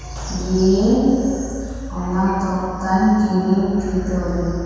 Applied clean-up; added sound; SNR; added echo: none; none; none; reverberation time 2.1 s.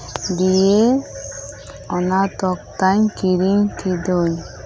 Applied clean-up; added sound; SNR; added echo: none; none; none; none.